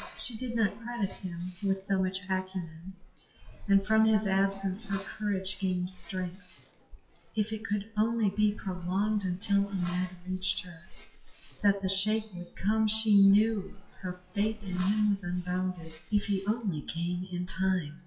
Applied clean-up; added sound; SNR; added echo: classical method WPE with log-MMSE.